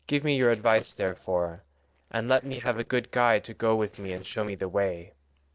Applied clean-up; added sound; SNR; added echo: neural separator model SepFormer DNS4.